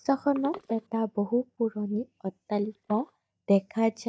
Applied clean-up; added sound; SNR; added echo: neural mask model DeepFilterNet 3.